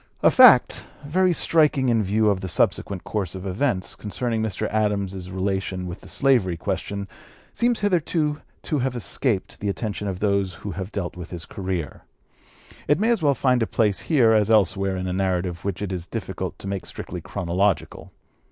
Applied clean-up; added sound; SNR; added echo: none; none; none; none.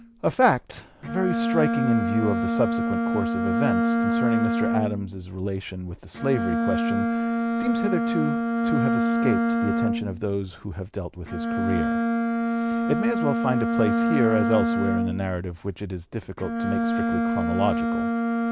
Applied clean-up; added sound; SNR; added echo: none; Bowed string instrument; -3 dB; none.